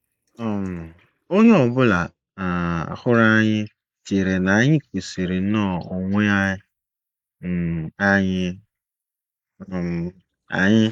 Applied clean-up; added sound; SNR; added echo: neural mask model Resemble Enhance denoiser.